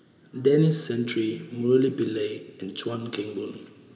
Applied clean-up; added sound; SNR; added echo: none; none; none; reverberation time 1.7 s.